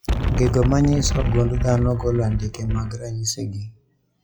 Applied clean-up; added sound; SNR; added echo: classical method log-MMSE.